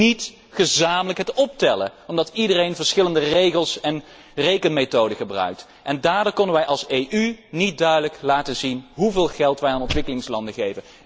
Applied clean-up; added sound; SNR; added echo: none; none; none; none.